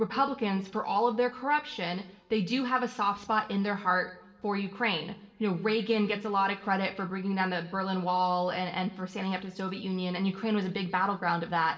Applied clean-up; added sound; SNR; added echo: none; none; none; reverberation time 1.0 s.